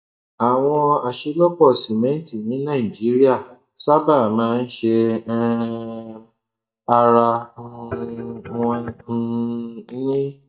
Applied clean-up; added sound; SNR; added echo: neural mask model DeepFilterNet 3.